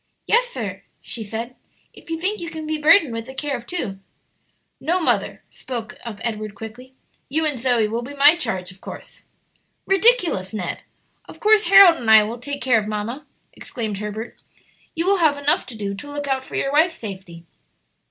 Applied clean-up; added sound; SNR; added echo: none; none; none; none.